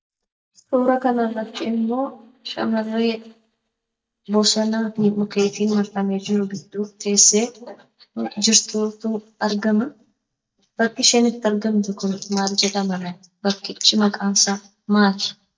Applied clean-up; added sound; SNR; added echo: neural mask model DeepFilterNet 3.